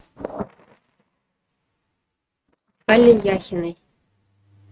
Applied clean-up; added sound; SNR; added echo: neural mask model RNNoise.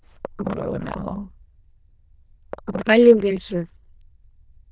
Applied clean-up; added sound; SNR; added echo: neural diffusion model UNIVERSE++.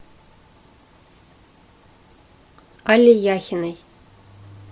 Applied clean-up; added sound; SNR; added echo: none; none; none; none.